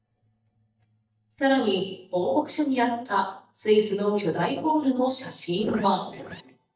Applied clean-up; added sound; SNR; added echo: neural mask model DeepFilterNet 3.